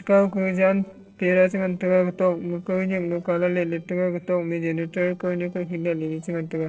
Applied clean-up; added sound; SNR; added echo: neural separator model SepFormer DNS4.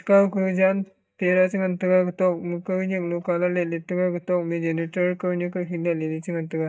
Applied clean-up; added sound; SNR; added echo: neural mask model DeepFilterNet 3.